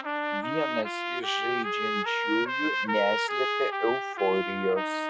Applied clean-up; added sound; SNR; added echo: none; Trumpet; -1 dB; none.